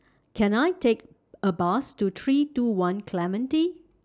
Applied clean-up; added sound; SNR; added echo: none; none; none; none.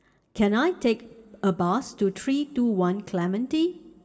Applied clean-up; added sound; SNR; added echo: none; none; none; reverberation time 1.4 s.